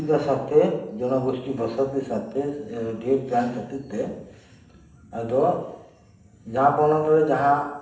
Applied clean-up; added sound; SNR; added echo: none; none; none; reverberation time 0.8 s.